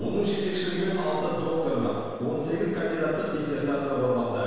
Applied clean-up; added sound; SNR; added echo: none; Breathing; 14 dB; reverberation time 1.9 s.